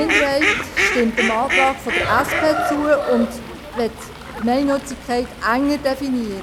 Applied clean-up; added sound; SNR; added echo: none; Chicken, rooster + Fowl; 3 dB; none.